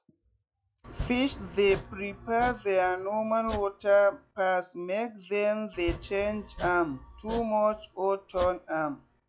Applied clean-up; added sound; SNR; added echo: classical method log-MMSE.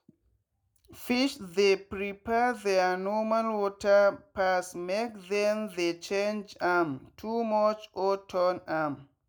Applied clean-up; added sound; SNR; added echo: none; none; none; none.